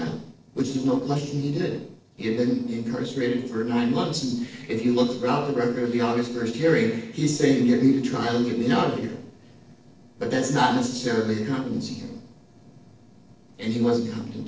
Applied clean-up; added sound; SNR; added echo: neural separator model SepFormer DNS4.